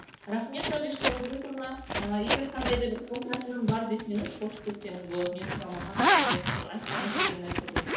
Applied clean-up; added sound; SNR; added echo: none; Zipper (clothing); -3 dB; reverberation time 2.2 s.